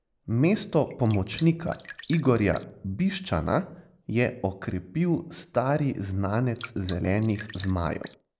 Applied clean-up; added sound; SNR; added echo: neural mask model Resemble Enhance denoiser.